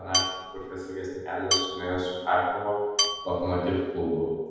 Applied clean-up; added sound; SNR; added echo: none; Dishes, pots, and pans / Glass / Bell; 3 dB; reverberation time 1.2 s.